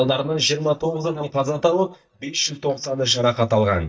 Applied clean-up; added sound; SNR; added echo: neural mask model DeepFilterNet 3.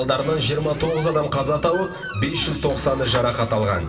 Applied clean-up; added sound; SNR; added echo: none; Squeak; 15 dB; reverberation time 1.8 s.